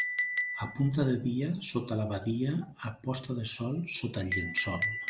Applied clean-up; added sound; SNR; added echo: none; Chink, clink; 5 dB; none.